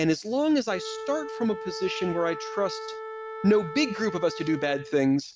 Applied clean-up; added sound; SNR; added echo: none; Wind instrument, woodwind instrument; 11 dB; none.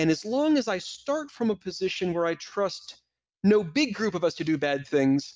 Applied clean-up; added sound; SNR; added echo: none; none; none; none.